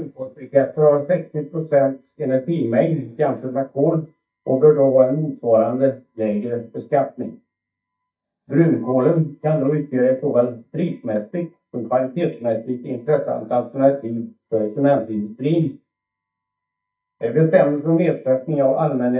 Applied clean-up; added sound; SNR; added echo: neural mask model DeepFilterNet 3.